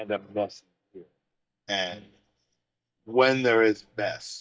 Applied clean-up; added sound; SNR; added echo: neural mask model DeepFilterNet 3.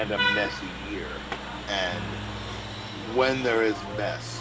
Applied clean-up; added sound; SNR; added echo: none; Vehicle horn, car horn, honking; 4 dB; none.